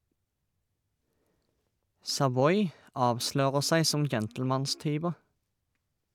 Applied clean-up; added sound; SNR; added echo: none; none; none; none.